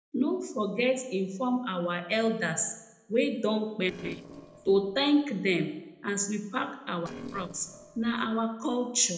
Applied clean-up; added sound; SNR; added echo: neural separator model SepFormer DNS4.